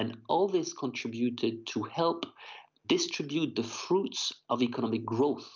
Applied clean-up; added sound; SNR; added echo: none; none; none; none.